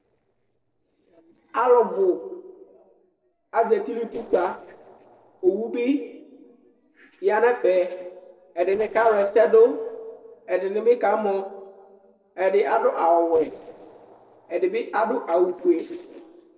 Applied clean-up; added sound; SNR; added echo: neural separator model SepFormer DNS4.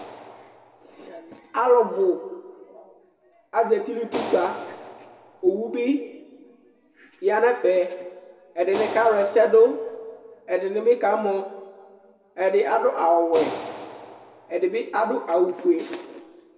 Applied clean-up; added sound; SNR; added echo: none; Clapping; 16 dB; reverberation time 1.5 s.